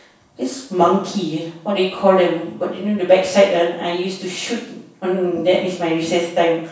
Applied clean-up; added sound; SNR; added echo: none; none; none; reverberation time 0.7 s.